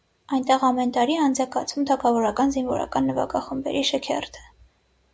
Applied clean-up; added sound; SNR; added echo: none; none; none; none.